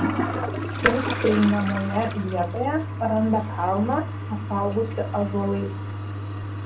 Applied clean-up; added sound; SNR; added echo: none; Toilet flush; 3 dB; reverberation time 0.3 s.